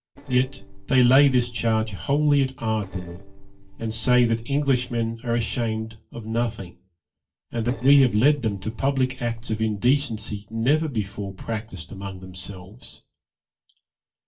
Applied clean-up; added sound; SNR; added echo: neural separator model SepFormer DNS4.